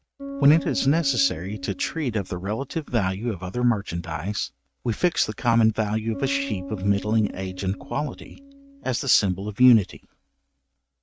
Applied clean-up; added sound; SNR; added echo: neural mask model RNNoise.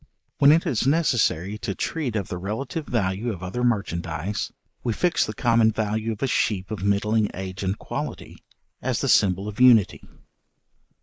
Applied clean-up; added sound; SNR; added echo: neural mask model Resemble Enhance denoiser.